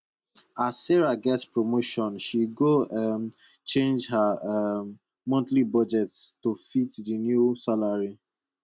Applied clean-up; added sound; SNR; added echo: none; none; none; none.